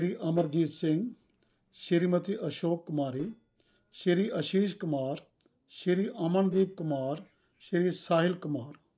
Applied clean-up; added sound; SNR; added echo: neural separator model SepFormer DNS4.